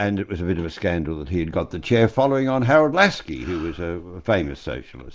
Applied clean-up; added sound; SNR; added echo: neural mask model Resemble Enhance denoiser.